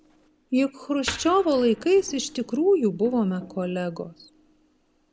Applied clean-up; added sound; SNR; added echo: none; Wood; 19 dB; none.